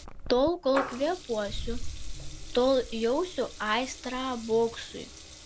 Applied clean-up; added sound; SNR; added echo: none; Water tap, faucet / Liquid + Boom; 8 dB; none.